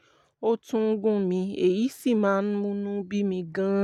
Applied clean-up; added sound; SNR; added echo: none; none; none; none.